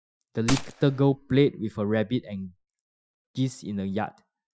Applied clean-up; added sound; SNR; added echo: classical method Wiener filter.